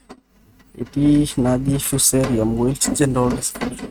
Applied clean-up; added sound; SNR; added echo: neural mask model RNNoise.